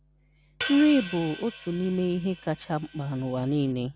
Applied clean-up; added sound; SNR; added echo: none; Hi-hat; 13 dB; none.